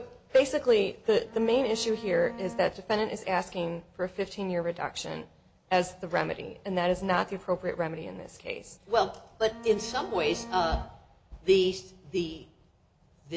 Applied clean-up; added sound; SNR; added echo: none; Bowed string instrument; 15 dB; none.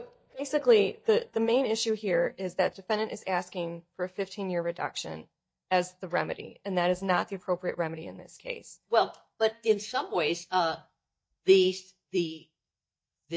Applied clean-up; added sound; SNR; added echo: neural mask model DeepFilterNet 3.